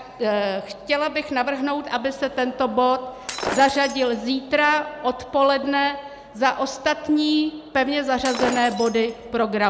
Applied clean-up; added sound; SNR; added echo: none; Shatter; 10 dB; none.